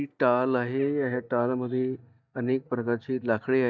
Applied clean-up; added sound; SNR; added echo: neural mask model DeepFilterNet 3.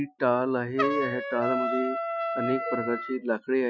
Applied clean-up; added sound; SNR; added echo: classical method Wiener filter.